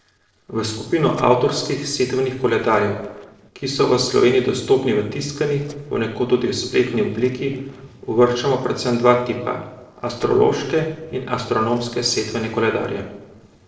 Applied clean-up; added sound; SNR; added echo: neural separator model SepFormer DNS4.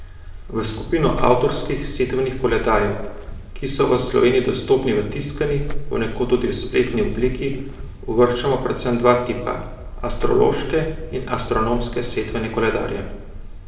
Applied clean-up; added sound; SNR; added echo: none; Purr; 8 dB; reverberation time 0.9 s.